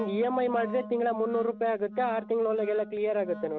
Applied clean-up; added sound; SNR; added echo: neural mask model RNNoise.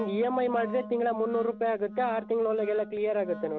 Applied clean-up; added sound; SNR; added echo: none; Wind instrument, woodwind instrument; 13 dB; none.